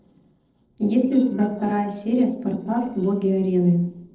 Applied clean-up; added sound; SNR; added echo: neural separator model SepFormer DNS4.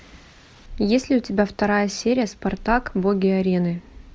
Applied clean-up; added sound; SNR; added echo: none; none; none; none.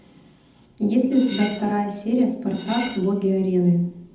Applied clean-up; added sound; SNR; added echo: none; Cutlery, silverware; 14 dB; reverberation time 0.8 s.